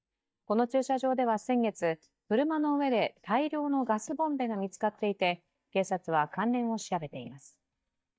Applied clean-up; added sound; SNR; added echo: neural mask model DeepFilterNet 3.